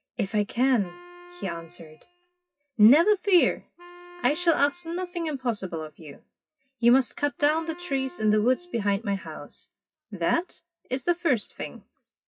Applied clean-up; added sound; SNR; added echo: classical method WPE with log-MMSE.